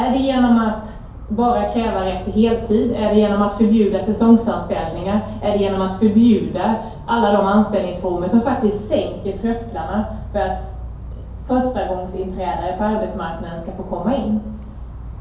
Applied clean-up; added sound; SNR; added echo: none; Insect; 14 dB; reverberation time 2.4 s.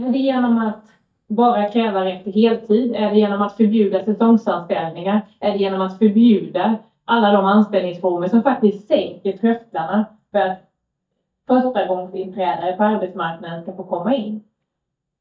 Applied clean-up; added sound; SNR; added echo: neural mask model DeepFilterNet 3.